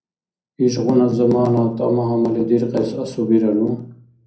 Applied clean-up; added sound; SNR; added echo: none; none; none; reverberation time 0.6 s.